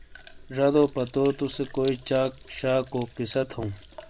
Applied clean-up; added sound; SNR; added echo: none; Sink (filling or washing); 19 dB; none.